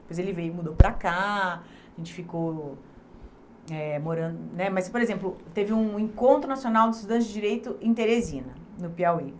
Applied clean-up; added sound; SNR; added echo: none; none; none; none.